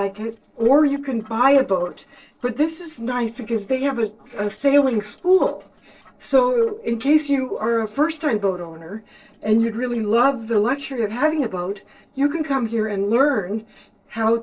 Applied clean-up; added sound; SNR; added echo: neural separator model SepFormer DNS4.